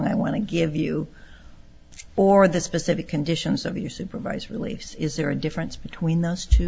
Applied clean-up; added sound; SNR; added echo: none; none; none; none.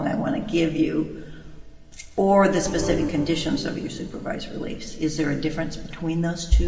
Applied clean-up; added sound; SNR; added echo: none; Organ; 8 dB; reverberation time 1.7 s.